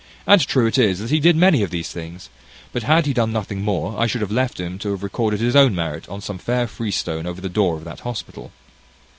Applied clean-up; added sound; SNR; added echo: none; none; none; none.